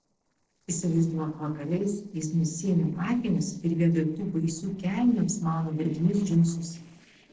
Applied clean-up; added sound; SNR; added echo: neural separator model SepFormer DNS4.